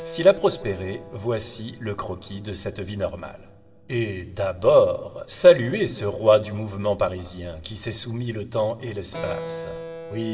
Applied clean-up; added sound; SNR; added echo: none; Keyboard (musical); 17 dB; reverberation time 2.3 s.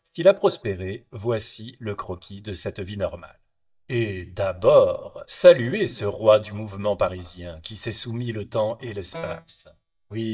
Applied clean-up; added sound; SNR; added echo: neural mask model DeepFilterNet 3.